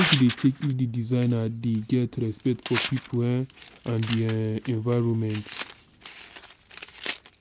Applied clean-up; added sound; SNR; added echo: none; Tearing; 4 dB; none.